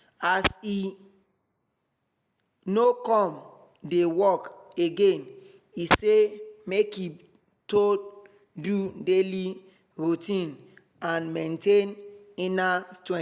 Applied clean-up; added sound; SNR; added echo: none; none; none; none.